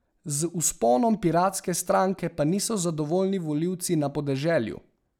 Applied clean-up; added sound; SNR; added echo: none; none; none; none.